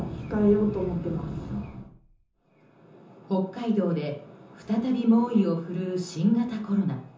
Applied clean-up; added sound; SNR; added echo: none; none; none; reverberation time 0.6 s.